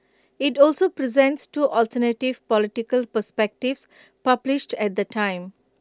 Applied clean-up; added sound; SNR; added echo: none; none; none; none.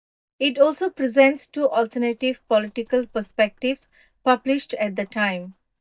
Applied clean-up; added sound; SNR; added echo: neural mask model DeepFilterNet 3.